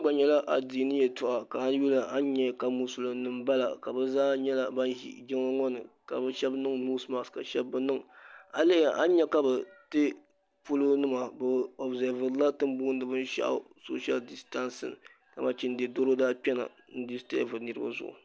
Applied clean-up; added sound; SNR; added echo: none; none; none; none.